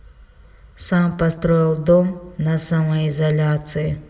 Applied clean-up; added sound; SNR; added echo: none; none; none; reverberation time 2.1 s.